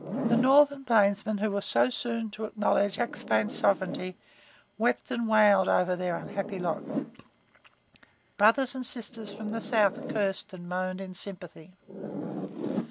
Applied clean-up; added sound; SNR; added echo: none; Zipper (clothing); 10 dB; none.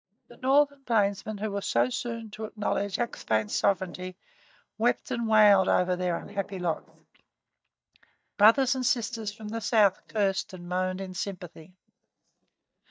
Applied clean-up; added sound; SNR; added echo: neural mask model DeepFilterNet 3.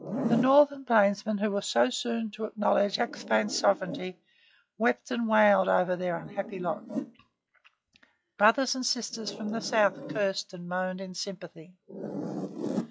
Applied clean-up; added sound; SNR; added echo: classical method log-MMSE.